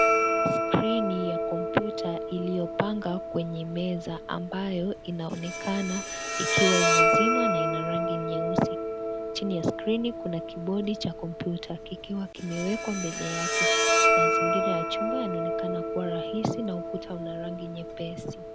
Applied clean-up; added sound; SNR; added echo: none; Bowed string instrument; -3 dB; none.